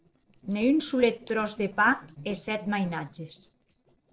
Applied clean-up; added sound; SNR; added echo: neural separator model SepFormer DNS4.